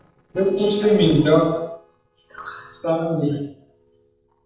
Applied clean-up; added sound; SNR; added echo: neural separator model SepFormer DNS4.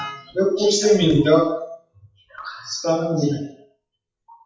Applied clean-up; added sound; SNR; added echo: classical method WPE with log-MMSE.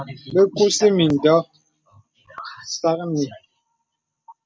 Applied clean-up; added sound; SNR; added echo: none; none; none; none.